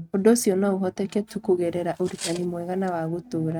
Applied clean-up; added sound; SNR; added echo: neural mask model RNNoise.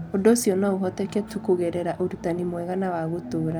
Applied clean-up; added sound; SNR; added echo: none; none; none; none.